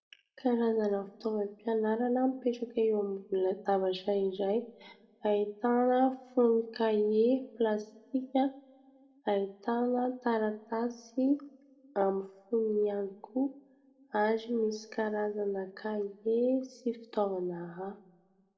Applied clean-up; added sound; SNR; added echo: none; none; none; reverberation time 0.7 s.